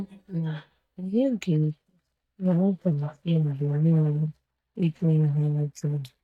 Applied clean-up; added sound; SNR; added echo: neural mask model DeepFilterNet 3.